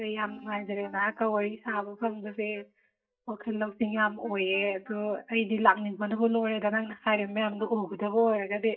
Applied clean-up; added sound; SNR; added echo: neural mask model DeepFilterNet 3.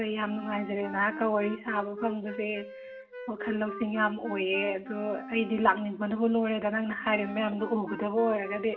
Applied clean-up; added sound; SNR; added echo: none; Wind instrument, woodwind instrument; 13 dB; reverberation time 0.4 s.